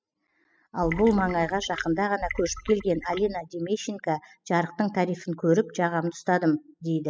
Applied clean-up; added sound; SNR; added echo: classical method spectral subtraction.